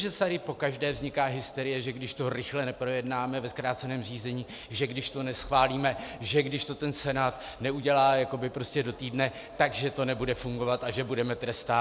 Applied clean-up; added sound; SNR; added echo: none; none; none; none.